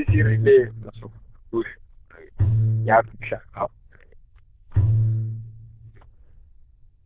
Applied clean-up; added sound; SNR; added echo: neural diffusion model UNIVERSE++.